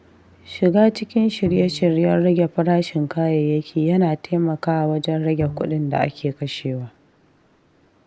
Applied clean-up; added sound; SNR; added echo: none; Bowed string instrument; 19 dB; none.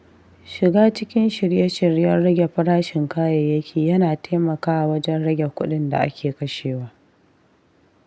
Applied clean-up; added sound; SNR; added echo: none; none; none; none.